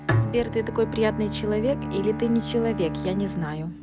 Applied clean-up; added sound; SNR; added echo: none; Bowed string instrument + Bowed string instrument; 3 dB; none.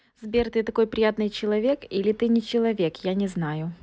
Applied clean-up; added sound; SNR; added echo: none; none; none; none.